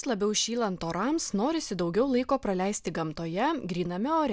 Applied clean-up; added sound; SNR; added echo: none; none; none; none.